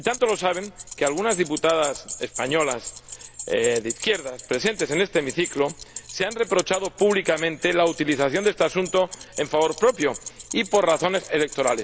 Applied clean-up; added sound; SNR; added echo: none; Keys jangling; 13 dB; none.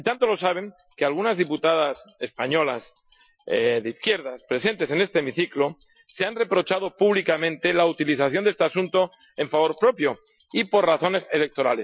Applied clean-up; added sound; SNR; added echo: classical method Wiener filter.